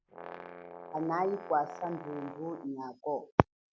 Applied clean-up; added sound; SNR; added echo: none; Brass instrument; 14 dB; none.